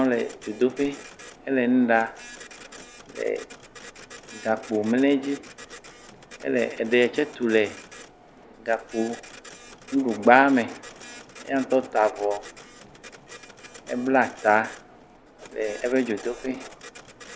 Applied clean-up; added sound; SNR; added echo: none; Printer; 19 dB; none.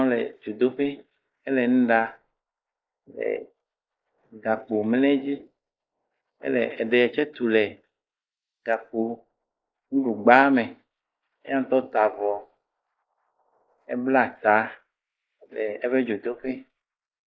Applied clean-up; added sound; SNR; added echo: neural mask model Resemble Enhance denoiser.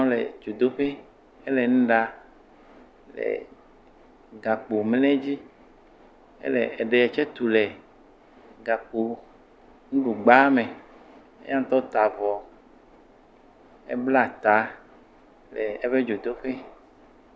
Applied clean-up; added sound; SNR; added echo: none; none; none; none.